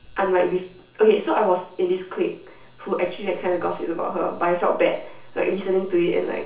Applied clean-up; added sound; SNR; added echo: none; Mechanisms / Bicycle; 19 dB; reverberation time 0.7 s.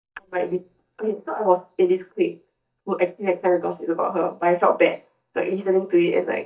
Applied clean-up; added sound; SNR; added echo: neural mask model DeepFilterNet 3.